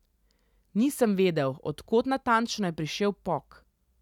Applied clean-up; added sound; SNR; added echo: none; none; none; none.